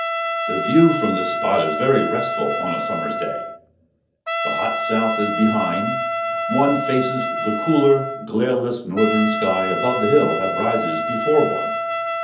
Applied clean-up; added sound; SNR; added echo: none; Trumpet; 3 dB; reverberation time 0.7 s.